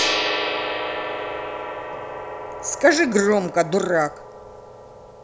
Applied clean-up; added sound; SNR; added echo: none; Gong; 5 dB; none.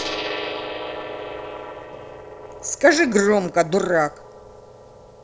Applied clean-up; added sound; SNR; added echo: neural separator model SepFormer DNS4.